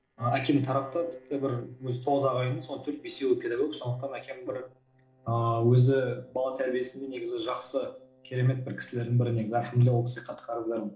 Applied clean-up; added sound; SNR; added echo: neural separator model SepFormer DNS4.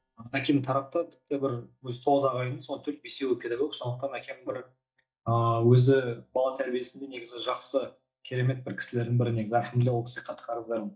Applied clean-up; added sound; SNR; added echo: neural mask model DeepFilterNet 3.